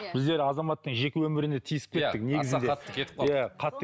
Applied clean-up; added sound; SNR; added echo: none; none; none; none.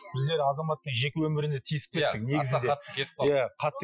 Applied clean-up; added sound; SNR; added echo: classical method Wiener filter.